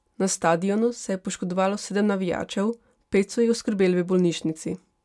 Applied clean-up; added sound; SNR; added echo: none; none; none; none.